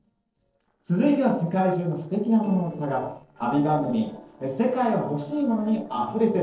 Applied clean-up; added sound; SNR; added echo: neural separator model SepFormer DNS4.